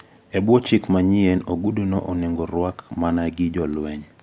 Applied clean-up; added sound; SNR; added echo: none; none; none; none.